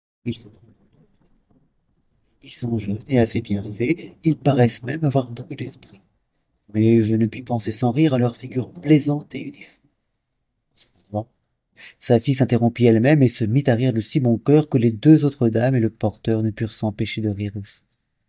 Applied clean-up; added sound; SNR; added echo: neural mask model DeepFilterNet 3.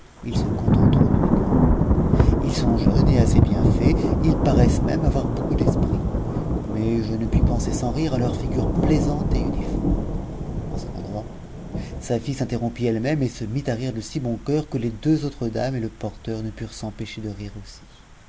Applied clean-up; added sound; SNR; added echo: none; Thunder / Rain; -5 dB; none.